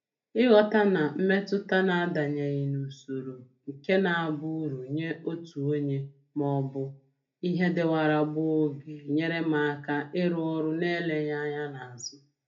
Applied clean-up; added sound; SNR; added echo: none; none; none; reverberation time 0.3 s.